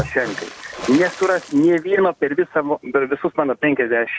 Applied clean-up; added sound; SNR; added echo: none; Water / Splash, splatter; 16 dB; none.